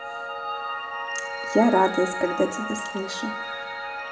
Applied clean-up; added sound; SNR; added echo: none; Piano; 5 dB; reverberation time 1.1 s.